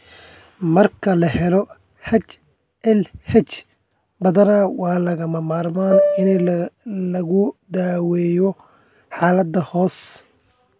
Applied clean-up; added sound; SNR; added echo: none; Piano; -3 dB; none.